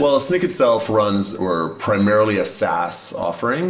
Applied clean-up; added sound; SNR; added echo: none; none; none; reverberation time 1.6 s.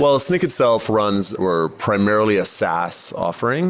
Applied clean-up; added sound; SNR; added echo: none; none; none; none.